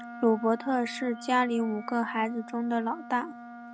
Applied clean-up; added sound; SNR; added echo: none; Wind instrument, woodwind instrument; 15 dB; none.